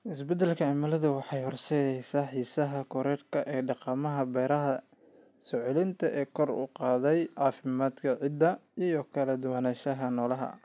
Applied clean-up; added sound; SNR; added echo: none; none; none; none.